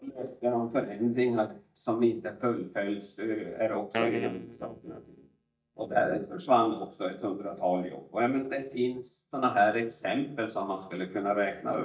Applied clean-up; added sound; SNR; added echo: neural mask model DeepFilterNet 3.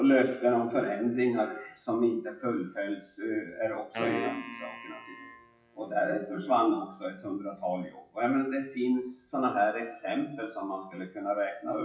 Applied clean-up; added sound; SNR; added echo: classical method WPE with log-MMSE.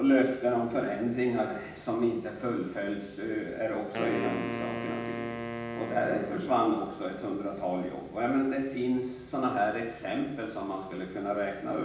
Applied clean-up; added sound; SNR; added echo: none; Wind instrument, woodwind instrument; 7 dB; reverberation time 0.9 s.